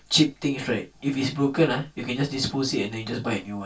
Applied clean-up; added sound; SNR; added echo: none; none; none; reverberation time 0.2 s.